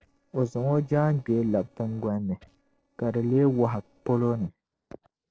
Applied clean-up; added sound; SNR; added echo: neural separator model SepFormer DNS4.